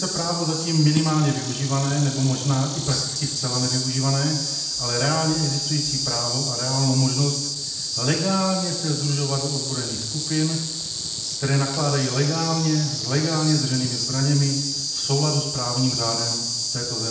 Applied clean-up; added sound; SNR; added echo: none; Insect; 3 dB; reverberation time 0.8 s.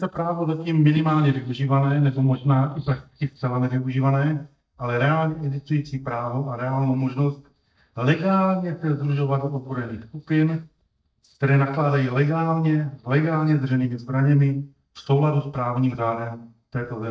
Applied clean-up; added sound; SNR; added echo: neural mask model DeepFilterNet 3.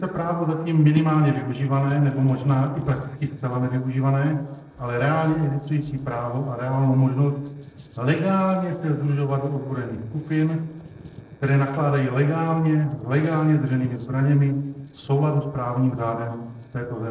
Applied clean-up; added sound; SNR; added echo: neural separator model SepFormer DNS4.